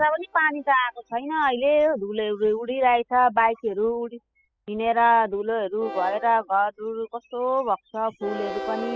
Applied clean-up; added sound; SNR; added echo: classical method spectral subtraction.